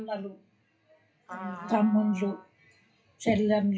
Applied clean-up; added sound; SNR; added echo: classical method WPE with log-MMSE.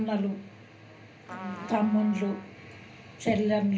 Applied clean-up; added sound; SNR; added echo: none; Trumpet; 16 dB; reverberation time 0.3 s.